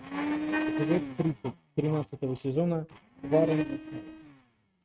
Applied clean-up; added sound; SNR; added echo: neural mask model RNNoise.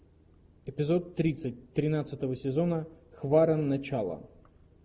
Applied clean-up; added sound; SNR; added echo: none; none; none; none.